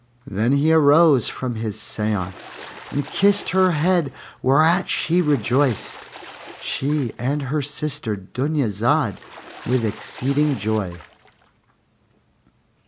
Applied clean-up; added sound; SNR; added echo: none; Water / Splash, splatter; 19 dB; none.